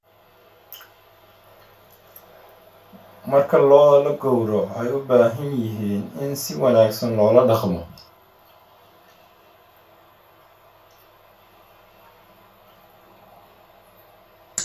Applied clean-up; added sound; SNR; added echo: none; none; none; reverberation time 0.2 s.